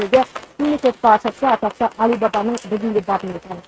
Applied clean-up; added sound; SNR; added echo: neural mask model RNNoise.